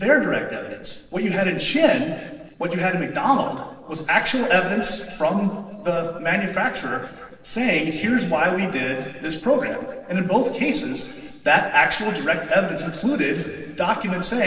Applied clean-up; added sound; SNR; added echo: neural separator model SepFormer DNS4.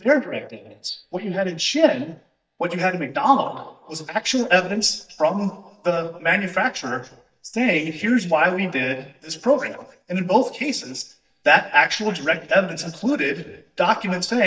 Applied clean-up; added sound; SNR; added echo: neural mask model DeepFilterNet 3.